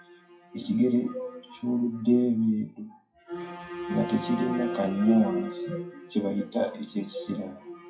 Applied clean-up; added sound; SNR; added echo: classical method WPE with log-MMSE.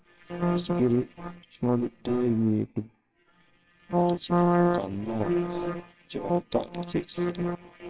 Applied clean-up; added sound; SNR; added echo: neural separator model SepFormer WHAMR!.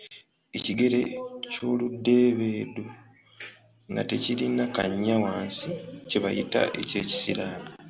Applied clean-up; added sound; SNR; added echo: none; none; none; none.